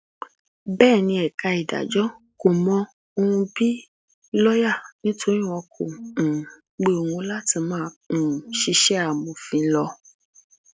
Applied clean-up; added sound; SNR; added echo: none; Brass instrument; 20 dB; none.